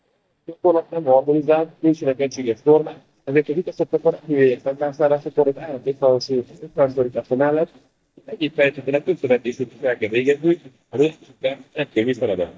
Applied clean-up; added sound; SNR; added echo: neural mask model DeepFilterNet 3.